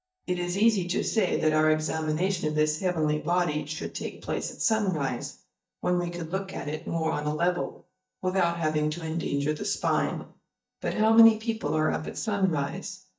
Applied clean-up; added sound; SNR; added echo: neural mask model DeepFilterNet 3.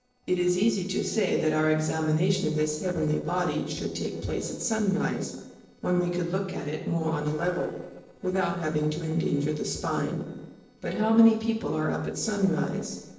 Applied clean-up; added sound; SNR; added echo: neural separator model SepFormer DNS4.